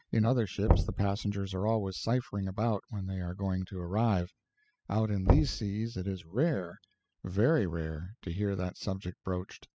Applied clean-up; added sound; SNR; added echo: classical method spectral subtraction.